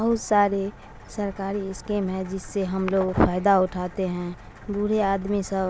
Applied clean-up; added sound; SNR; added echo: none; none; none; none.